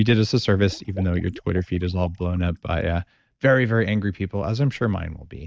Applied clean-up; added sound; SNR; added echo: neural mask model DeepFilterNet 3.